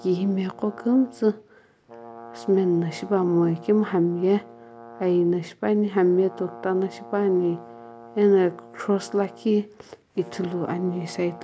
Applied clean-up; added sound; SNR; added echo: none; Brass instrument; 19 dB; none.